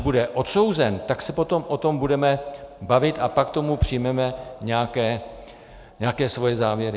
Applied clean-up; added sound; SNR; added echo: none; none; none; none.